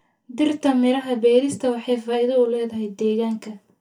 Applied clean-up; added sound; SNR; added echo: none; none; none; reverberation time 0.2 s.